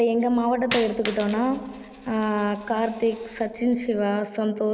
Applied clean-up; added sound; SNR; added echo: none; Coin (dropping); 12 dB; none.